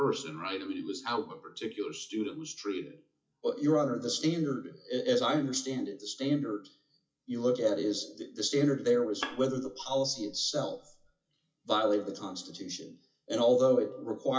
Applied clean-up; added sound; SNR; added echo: classical method WPE with log-MMSE.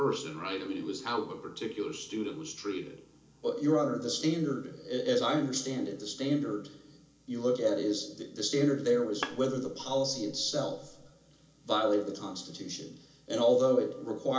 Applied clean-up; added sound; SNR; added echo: none; Bowed string instrument; 14 dB; reverberation time 0.4 s.